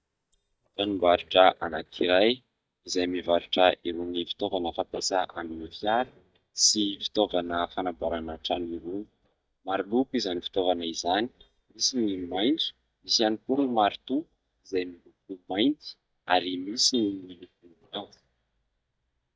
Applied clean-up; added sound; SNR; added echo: neural mask model DeepFilterNet 3.